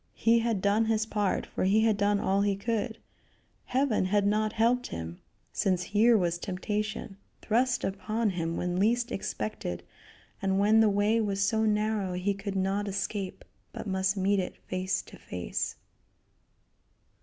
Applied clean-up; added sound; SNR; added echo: none; none; none; none.